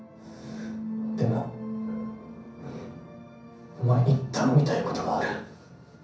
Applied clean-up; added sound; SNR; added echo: none; none; none; reverberation time 0.6 s.